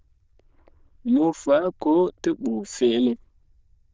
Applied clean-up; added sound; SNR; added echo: neural diffusion model UNIVERSE++.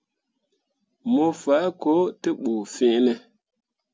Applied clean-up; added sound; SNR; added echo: none; none; none; none.